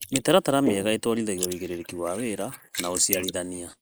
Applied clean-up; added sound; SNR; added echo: neural mask model Resemble Enhance denoiser.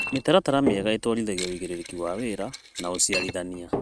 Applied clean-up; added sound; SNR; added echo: neural mask model RNNoise.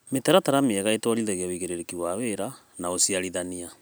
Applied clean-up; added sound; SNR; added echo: none; none; none; none.